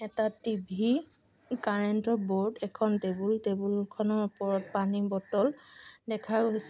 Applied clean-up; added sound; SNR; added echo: none; none; none; none.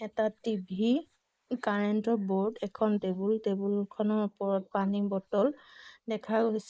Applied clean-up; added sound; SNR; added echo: neural mask model Resemble Enhance denoiser.